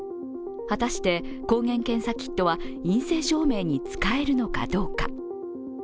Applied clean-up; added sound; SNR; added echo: none; none; none; none.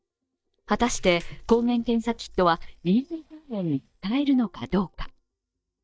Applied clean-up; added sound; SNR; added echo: neural mask model DeepFilterNet 3.